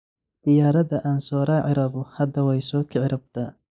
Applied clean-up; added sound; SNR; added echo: neural mask model Resemble Enhance denoiser.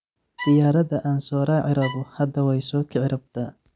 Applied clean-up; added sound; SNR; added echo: none; Bowed string instrument; 16 dB; none.